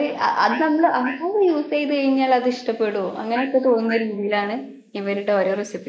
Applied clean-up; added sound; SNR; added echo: neural mask model Resemble Enhance denoiser.